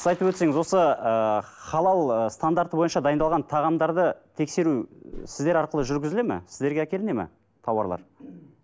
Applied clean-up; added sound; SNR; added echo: none; Whoosh, swoosh, swish; 17 dB; none.